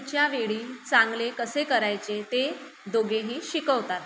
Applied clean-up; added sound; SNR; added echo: none; none; none; none.